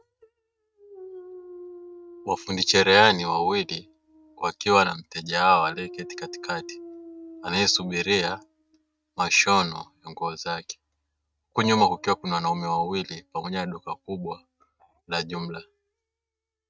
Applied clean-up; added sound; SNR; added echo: neural mask model RNNoise.